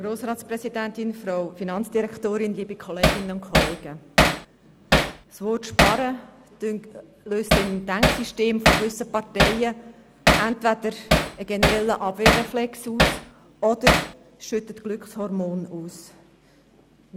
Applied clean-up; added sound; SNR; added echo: none; Hammer; -5 dB; none.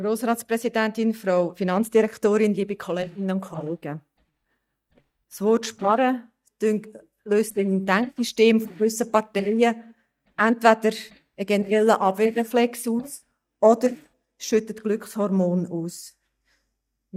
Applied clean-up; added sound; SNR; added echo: neural mask model DeepFilterNet 3.